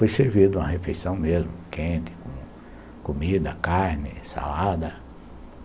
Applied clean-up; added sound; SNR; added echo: none; none; none; none.